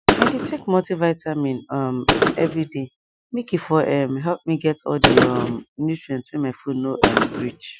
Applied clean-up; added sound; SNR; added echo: classical method Wiener filter.